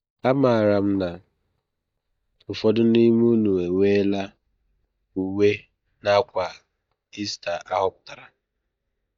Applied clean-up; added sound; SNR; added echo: neural mask model DeepFilterNet 3.